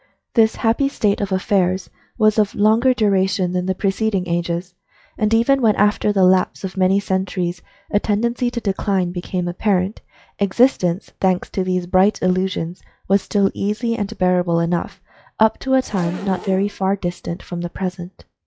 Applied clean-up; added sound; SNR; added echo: classical method log-MMSE.